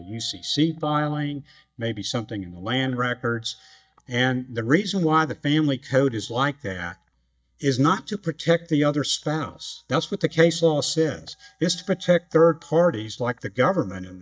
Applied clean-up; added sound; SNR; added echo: neural mask model DeepFilterNet 3.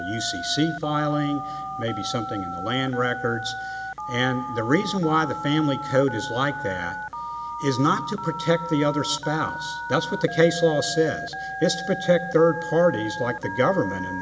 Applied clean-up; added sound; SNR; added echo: none; Telephone; 8 dB; none.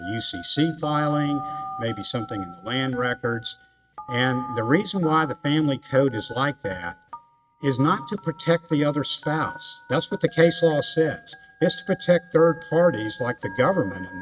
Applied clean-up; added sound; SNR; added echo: neural mask model RNNoise.